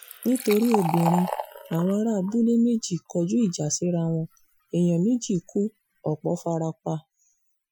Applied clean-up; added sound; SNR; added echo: classical method Wiener filter.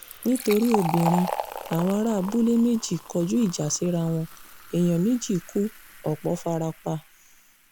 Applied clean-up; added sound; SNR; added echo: none; Fill (with liquid); 11 dB; none.